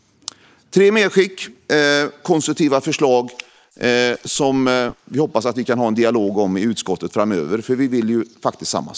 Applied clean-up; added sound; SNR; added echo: neural mask model Resemble Enhance denoiser.